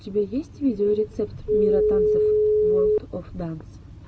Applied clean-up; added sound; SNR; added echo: none; Telephone; -5 dB; none.